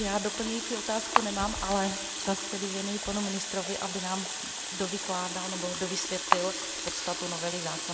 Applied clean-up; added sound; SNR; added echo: none; Camera + Water tap, faucet; 0 dB; none.